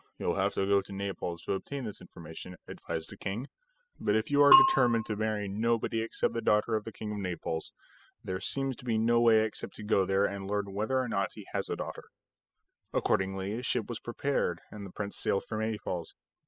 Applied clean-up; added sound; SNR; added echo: classical method spectral subtraction.